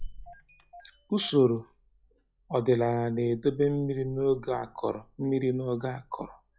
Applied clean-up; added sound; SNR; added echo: classical method log-MMSE.